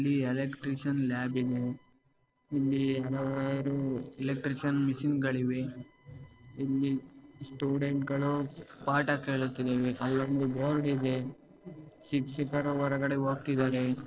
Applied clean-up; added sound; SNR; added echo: neural separator model SepFormer DNS4.